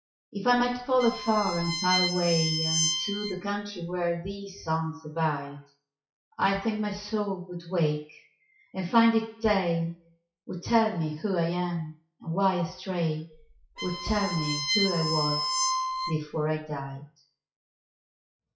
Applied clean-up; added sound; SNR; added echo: classical method WPE with log-MMSE.